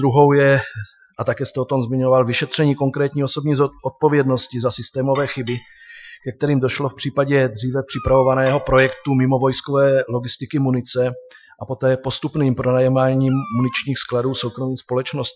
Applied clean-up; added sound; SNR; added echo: classical method Wiener filter.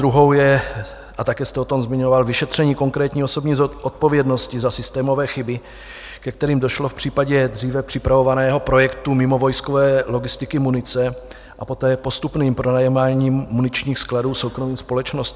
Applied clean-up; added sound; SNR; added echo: none; none; none; none.